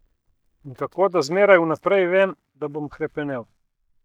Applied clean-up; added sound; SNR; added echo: neural mask model DeepFilterNet 3.